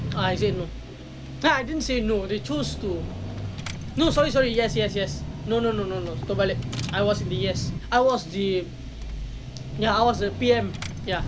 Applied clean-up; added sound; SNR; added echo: none; Engine / Car; 6 dB; none.